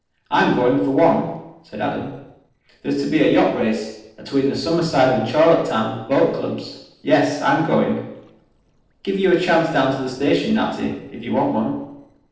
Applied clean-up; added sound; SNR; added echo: neural separator model SepFormer DNS4.